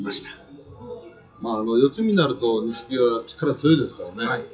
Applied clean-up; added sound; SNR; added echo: classical method WPE with log-MMSE.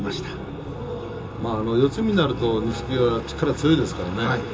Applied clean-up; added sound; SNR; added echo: none; Motorcycle; 11 dB; reverberation time 0.2 s.